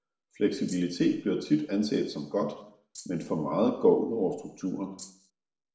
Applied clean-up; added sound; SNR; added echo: neural separator model SepFormer DNS4.